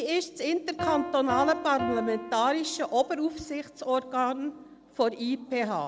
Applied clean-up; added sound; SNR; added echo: none; Piano; 10 dB; none.